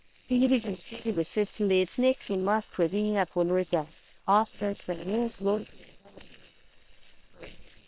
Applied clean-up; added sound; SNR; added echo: neural separator model SepFormer WHAM!.